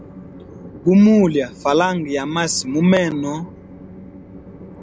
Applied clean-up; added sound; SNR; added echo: none; Train; 19 dB; none.